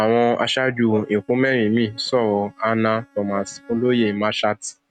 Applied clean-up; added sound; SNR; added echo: neural mask model RNNoise.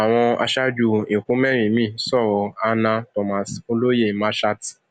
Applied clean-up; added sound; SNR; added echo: none; none; none; none.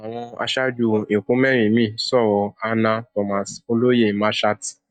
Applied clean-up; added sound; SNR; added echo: neural mask model DeepFilterNet 3.